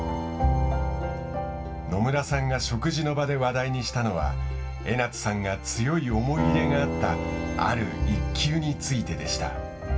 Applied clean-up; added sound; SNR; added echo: none; Acoustic guitar; 7 dB; reverberation time 0.2 s.